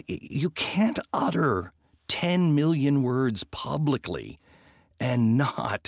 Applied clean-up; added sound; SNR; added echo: none; none; none; none.